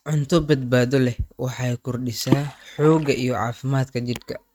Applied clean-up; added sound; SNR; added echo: neural mask model RNNoise.